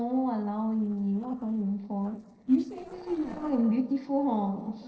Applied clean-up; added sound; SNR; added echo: neural separator model SepFormer DNS4.